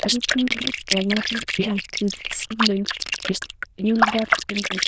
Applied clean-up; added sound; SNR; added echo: neural diffusion model UNIVERSE++.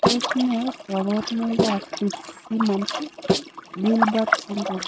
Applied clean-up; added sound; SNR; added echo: neural mask model RNNoise.